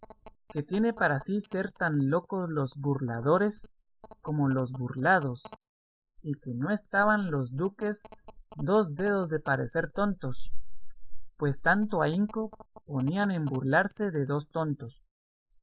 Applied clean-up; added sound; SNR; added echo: neural mask model Resemble Enhance denoiser.